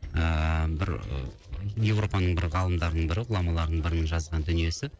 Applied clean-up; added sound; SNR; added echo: neural separator model SepFormer DNS4.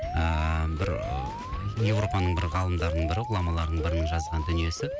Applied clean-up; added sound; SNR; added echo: none; Alarm; 9 dB; none.